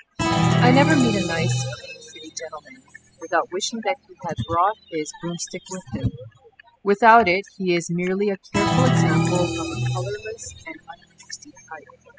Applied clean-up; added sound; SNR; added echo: classical method spectral subtraction.